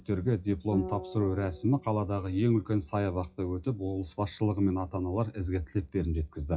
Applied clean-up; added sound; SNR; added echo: classical method WPE with log-MMSE.